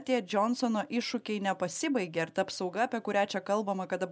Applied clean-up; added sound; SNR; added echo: none; none; none; none.